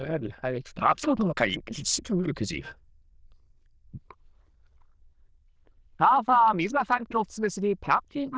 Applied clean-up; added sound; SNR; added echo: neural diffusion model UNIVERSE++.